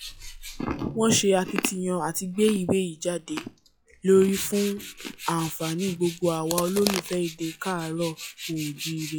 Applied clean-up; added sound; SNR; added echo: classical method log-MMSE.